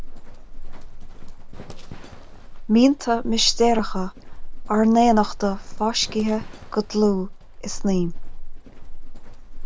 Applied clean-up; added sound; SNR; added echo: none; Livestock, farm animals, working animals; 6 dB; none.